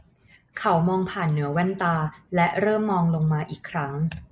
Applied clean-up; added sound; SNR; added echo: none; none; none; none.